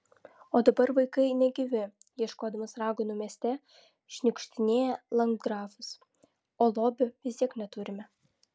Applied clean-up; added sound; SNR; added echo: none; none; none; none.